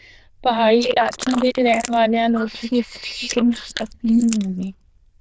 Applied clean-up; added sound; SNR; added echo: neural diffusion model UNIVERSE++.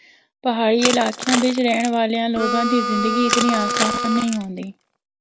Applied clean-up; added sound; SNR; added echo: none; Harmonica + Crushing; 3 dB; none.